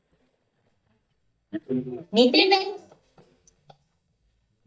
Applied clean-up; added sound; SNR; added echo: neural mask model DeepFilterNet 3.